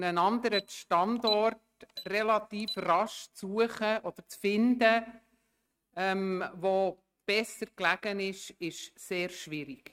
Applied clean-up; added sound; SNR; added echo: neural mask model RNNoise.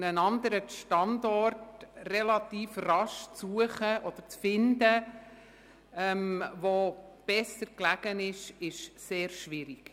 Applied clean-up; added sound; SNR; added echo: none; none; none; none.